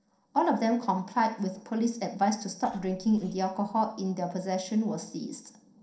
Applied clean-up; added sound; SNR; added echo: neural separator model SepFormer DNS4.